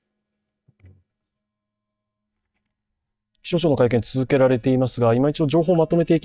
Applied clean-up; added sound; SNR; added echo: neural mask model DeepFilterNet 3.